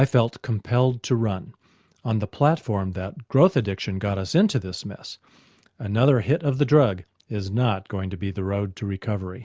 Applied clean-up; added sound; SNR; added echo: none; none; none; none.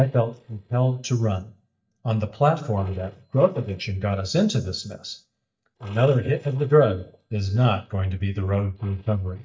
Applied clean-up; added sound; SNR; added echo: neural mask model DeepFilterNet 3.